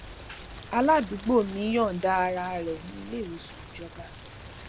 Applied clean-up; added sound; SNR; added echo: none; Rain; 15 dB; none.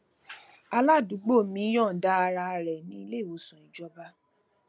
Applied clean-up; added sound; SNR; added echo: none; none; none; none.